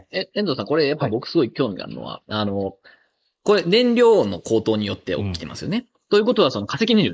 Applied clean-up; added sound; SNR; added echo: neural mask model Resemble Enhance denoiser.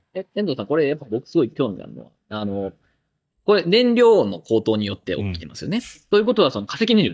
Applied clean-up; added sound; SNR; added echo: neural mask model DeepFilterNet 3.